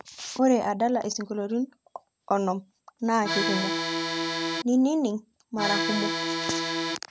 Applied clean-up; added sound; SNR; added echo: none; Accordion; 0 dB; none.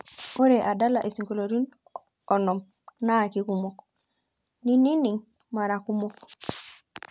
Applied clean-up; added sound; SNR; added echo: none; none; none; none.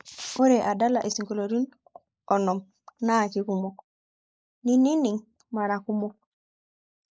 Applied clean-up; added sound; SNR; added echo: neural mask model Resemble Enhance denoiser.